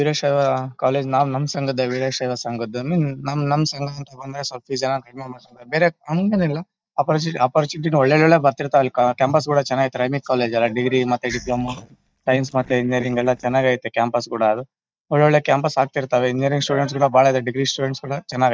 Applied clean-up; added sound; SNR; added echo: neural mask model DeepFilterNet 3.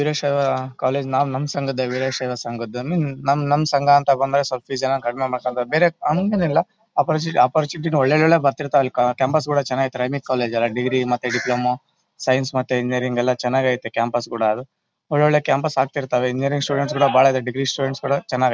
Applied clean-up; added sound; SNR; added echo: none; none; none; none.